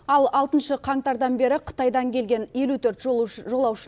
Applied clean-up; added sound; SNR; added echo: none; none; none; none.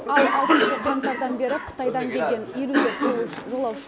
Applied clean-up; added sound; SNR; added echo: none; Cough; -1 dB; none.